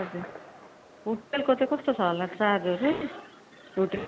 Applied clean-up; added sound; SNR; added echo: none; Gunshot, gunfire; 18 dB; none.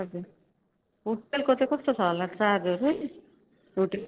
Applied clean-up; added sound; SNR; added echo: neural separator model SepFormer DNS4.